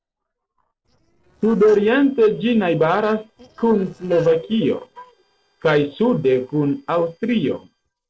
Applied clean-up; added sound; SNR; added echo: neural separator model SepFormer DNS4.